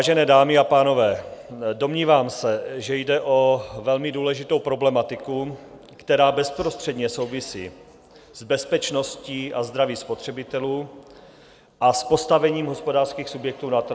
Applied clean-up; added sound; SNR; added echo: none; none; none; none.